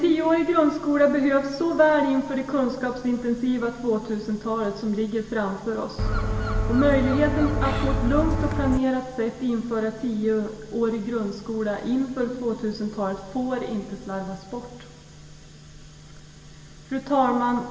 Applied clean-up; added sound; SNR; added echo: none; Gull, seagull; 0 dB; reverberation time 2.4 s.